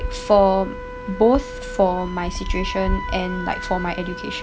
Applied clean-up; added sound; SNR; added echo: none; Wind instrument, woodwind instrument; 12 dB; none.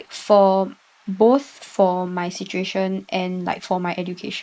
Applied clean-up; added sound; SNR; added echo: neural mask model Resemble Enhance denoiser.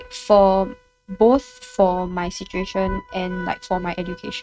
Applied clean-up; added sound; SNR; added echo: neural mask model RNNoise.